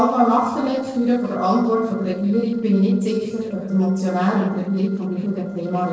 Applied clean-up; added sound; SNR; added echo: neural separator model SepFormer DNS4.